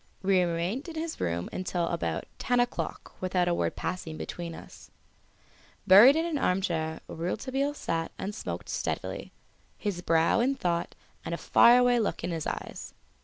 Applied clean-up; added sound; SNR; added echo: none; none; none; none.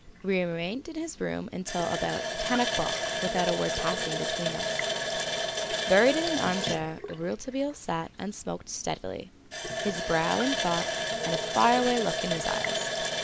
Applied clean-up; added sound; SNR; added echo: none; Water tap, faucet; 2 dB; none.